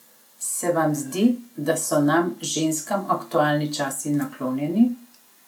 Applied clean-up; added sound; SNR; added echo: none; none; none; none.